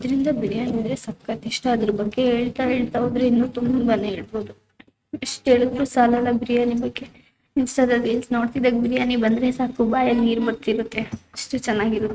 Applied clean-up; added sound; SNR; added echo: neural mask model RNNoise.